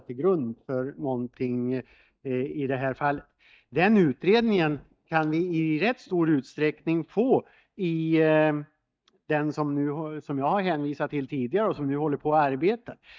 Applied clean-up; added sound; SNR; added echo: neural mask model DeepFilterNet 3.